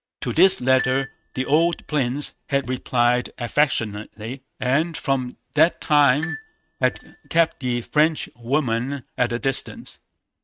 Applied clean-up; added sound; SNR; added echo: neural mask model RNNoise.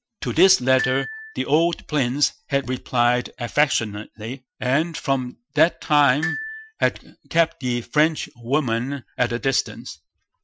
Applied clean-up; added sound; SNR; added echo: classical method Wiener filter.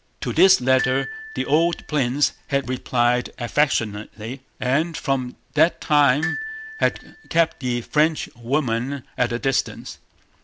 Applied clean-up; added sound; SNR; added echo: none; Glockenspiel; 13 dB; none.